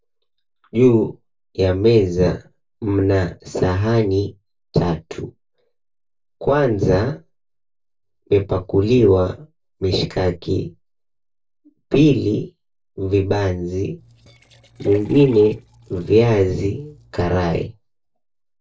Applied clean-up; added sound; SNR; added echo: neural separator model SepFormer DNS4.